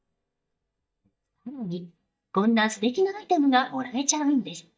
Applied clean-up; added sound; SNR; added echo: neural mask model DeepFilterNet 3.